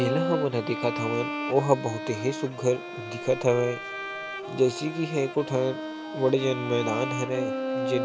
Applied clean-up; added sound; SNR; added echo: none; Bowed string instrument; 5 dB; none.